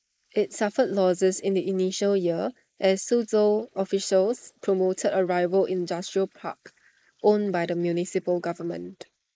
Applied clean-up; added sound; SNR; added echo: neural mask model Resemble Enhance denoiser.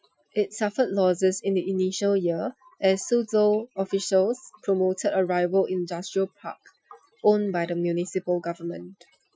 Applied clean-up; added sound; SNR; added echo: classical method Wiener filter.